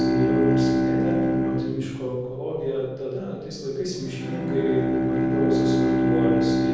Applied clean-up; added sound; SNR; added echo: none; Bowed string instrument; -5 dB; reverberation time 1.3 s.